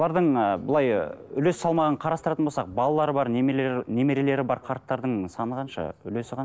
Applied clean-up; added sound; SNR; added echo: none; none; none; none.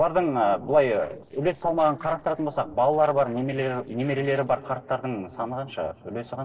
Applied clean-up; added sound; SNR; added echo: neural separator model SepFormer DNS4.